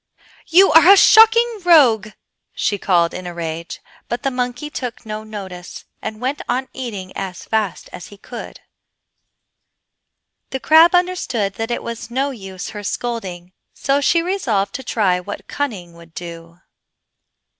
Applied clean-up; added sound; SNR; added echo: none; none; none; none.